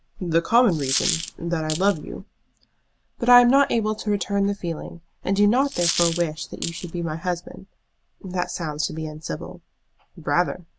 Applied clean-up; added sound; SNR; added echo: none; Coin (dropping); 6 dB; none.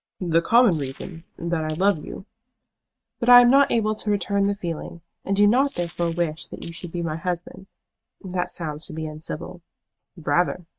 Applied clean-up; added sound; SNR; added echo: neural mask model RNNoise.